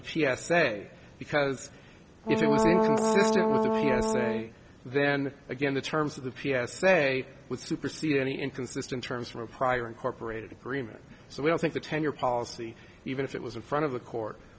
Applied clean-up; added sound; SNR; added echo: none; Brass instrument; -4 dB; none.